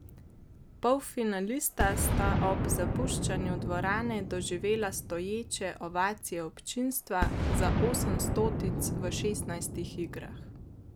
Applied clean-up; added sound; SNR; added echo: none; Boom; 0 dB; none.